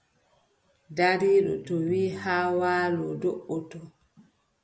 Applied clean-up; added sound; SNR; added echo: none; Electric guitar; 16 dB; none.